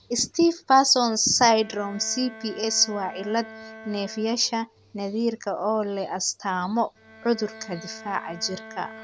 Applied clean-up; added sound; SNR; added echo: none; Bowed string instrument; 20 dB; none.